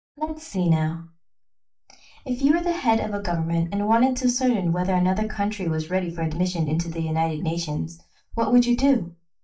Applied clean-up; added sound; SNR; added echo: neural mask model DeepFilterNet 3.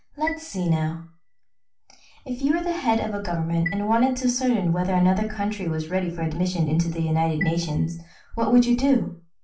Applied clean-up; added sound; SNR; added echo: none; Chime; 17 dB; reverberation time 0.3 s.